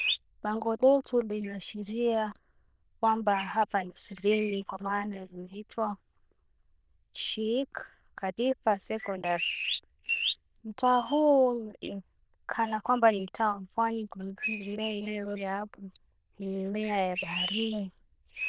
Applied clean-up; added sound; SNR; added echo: neural diffusion model UNIVERSE++.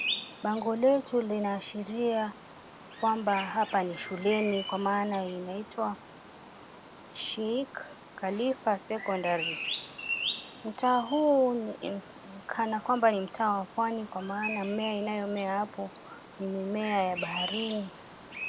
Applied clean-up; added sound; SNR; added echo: none; Bird vocalization, bird call, bird song; 10 dB; none.